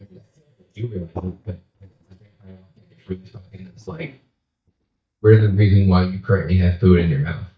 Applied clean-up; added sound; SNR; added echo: neural mask model DeepFilterNet 3.